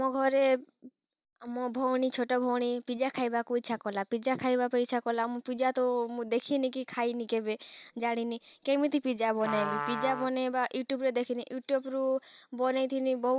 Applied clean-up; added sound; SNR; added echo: none; Trumpet; 9 dB; none.